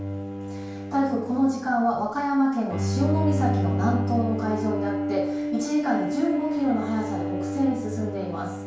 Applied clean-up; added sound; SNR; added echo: none; Bowed string instrument; 2 dB; reverberation time 0.5 s.